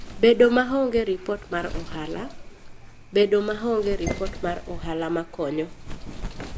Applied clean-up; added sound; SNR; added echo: none; Wind + Dishes, pots, and pans; 10 dB; none.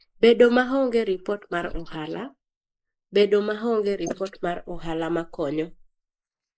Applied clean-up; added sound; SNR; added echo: neural mask model Resemble Enhance denoiser.